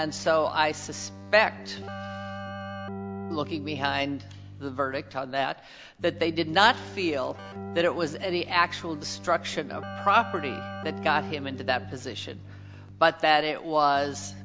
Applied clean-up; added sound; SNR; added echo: none; Keyboard (musical); 12 dB; none.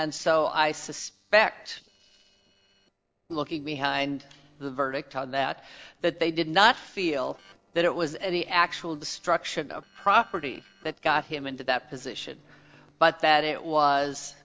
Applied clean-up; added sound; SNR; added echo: neural separator model SepFormer DNS4.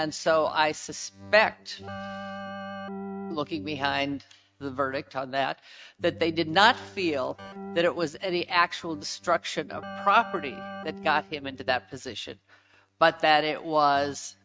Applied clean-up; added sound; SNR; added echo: neural mask model RNNoise.